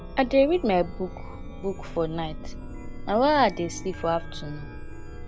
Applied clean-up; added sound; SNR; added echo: none; Chime; 9 dB; none.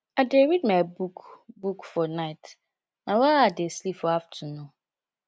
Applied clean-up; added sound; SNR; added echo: none; none; none; none.